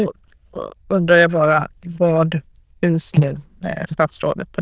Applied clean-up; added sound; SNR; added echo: neural diffusion model UNIVERSE++.